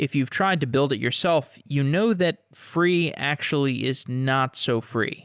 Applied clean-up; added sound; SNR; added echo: none; none; none; none.